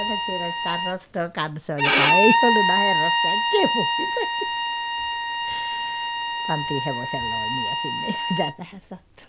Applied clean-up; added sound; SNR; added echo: none; Bowed string instrument; -5 dB; none.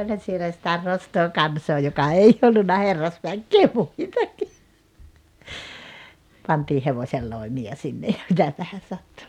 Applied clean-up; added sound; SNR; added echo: none; none; none; none.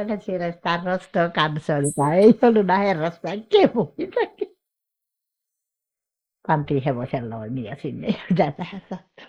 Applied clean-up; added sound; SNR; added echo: neural mask model Resemble Enhance denoiser.